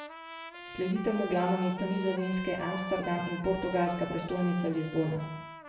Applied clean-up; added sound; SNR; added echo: none; Trumpet; 11 dB; reverberation time 0.8 s.